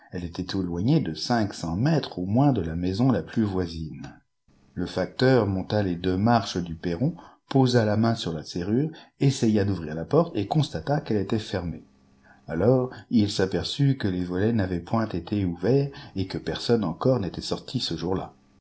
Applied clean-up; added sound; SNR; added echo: neural separator model SepFormer DNS4.